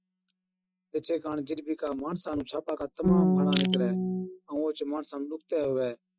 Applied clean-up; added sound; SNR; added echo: classical method Wiener filter.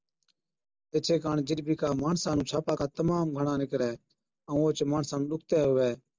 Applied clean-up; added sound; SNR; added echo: none; none; none; none.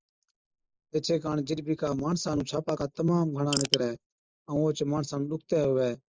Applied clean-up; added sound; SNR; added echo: neural mask model Resemble Enhance denoiser.